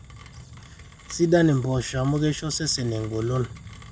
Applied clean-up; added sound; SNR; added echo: none; Rain; 17 dB; none.